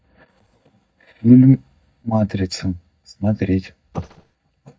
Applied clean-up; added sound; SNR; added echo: neural mask model DeepFilterNet 3.